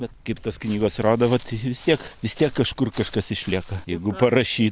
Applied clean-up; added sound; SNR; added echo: none; Walk, footsteps; 17 dB; none.